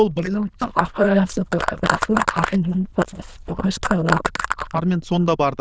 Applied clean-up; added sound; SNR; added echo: neural diffusion model UNIVERSE++.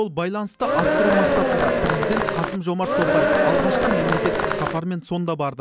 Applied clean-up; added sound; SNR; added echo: none; Cheering; -5 dB; none.